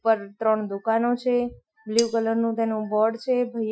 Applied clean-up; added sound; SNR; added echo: classical method Wiener filter.